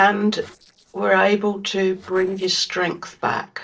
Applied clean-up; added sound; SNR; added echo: neural separator model SepFormer DNS4.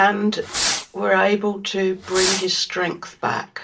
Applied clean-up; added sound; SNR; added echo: none; Fireworks; 6 dB; reverberation time 0.2 s.